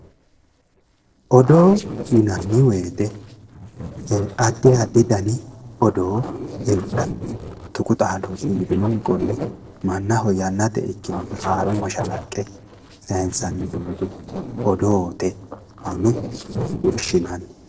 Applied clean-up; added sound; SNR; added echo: neural separator model SepFormer DNS4.